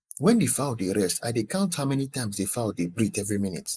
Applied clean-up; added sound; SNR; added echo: neural mask model Resemble Enhance denoiser.